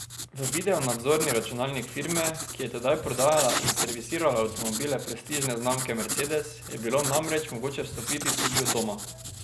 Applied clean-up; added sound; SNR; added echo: none; Writing; 3 dB; none.